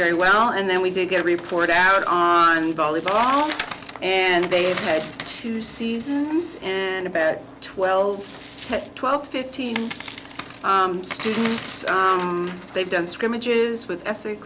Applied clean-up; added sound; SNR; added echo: none; Coin (dropping); 17 dB; none.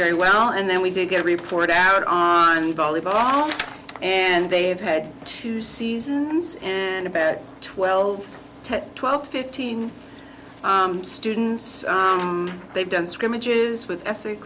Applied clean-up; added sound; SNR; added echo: none; none; none; none.